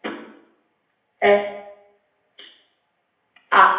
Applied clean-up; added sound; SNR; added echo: none; none; none; reverberation time 0.8 s.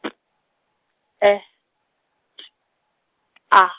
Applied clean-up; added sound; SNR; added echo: none; none; none; none.